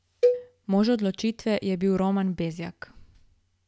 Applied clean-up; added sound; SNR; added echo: none; Cowbell; 2 dB; none.